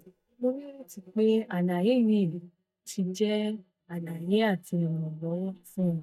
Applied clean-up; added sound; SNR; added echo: neural mask model DeepFilterNet 3.